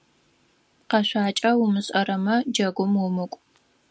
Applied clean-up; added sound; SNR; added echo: none; none; none; none.